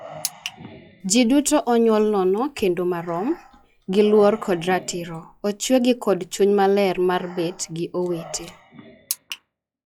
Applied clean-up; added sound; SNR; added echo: classical method log-MMSE.